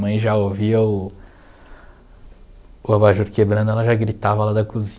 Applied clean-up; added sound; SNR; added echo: none; none; none; none.